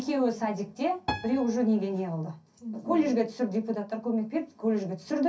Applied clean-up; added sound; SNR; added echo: none; Piano; 13 dB; reverberation time 0.3 s.